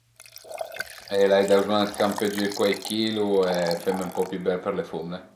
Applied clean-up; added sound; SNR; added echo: none; Liquid; 13 dB; none.